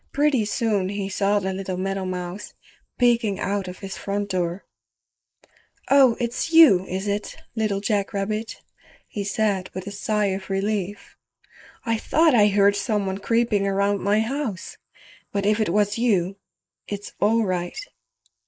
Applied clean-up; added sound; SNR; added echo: neural mask model Resemble Enhance denoiser.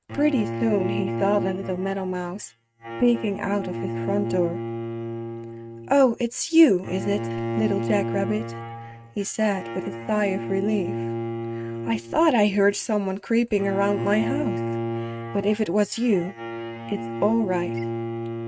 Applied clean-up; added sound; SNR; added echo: neural mask model RNNoise.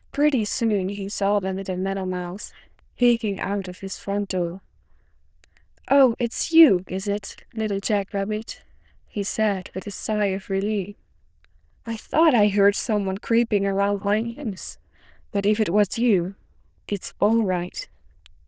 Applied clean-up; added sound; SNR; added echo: neural diffusion model UNIVERSE++.